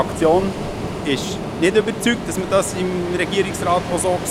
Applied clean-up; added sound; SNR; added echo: none; Ocean; 6 dB; none.